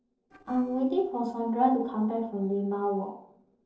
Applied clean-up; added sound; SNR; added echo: neural separator model SepFormer DNS4.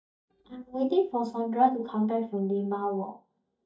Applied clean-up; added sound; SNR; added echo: neural mask model DeepFilterNet 3.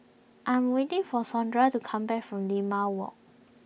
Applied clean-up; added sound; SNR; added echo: none; none; none; none.